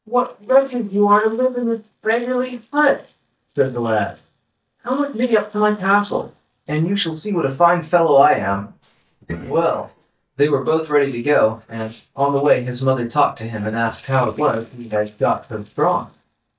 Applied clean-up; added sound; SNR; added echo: neural mask model DeepFilterNet 3.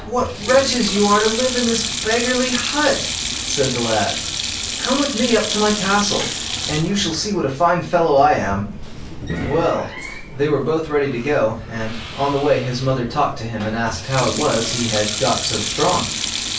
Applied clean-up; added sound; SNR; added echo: none; Sink (filling or washing); 6 dB; reverberation time 0.3 s.